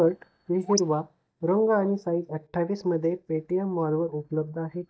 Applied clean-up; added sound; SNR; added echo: neural mask model DeepFilterNet 3.